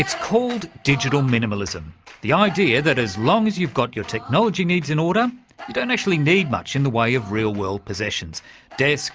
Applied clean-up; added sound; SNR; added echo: none; none; none; none.